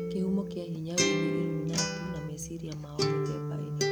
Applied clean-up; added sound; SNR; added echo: none; Acoustic guitar; -4 dB; none.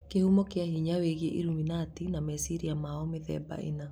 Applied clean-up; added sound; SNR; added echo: none; none; none; none.